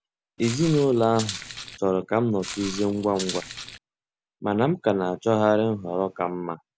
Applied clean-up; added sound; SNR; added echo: none; Walk, footsteps; 12 dB; none.